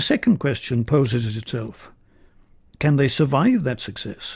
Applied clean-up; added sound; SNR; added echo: none; none; none; none.